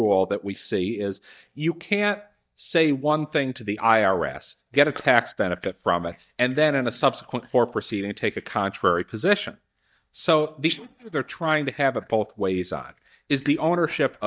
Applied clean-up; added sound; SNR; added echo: neural mask model DeepFilterNet 3.